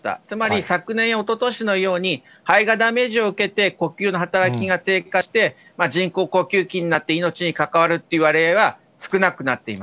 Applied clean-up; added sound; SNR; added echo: none; none; none; none.